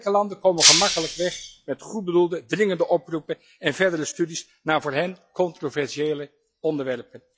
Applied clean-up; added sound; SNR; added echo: classical method log-MMSE.